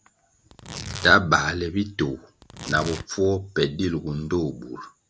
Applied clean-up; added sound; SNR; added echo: none; Tearing; 15 dB; none.